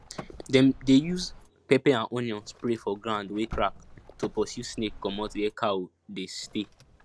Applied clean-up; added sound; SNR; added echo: none; Car; 17 dB; none.